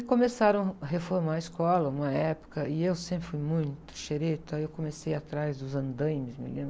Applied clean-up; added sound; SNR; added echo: none; none; none; none.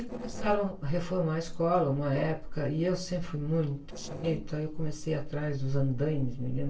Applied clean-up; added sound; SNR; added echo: neural separator model SepFormer DNS4.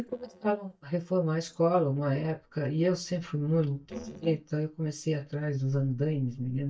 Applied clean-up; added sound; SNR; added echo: neural mask model DeepFilterNet 3.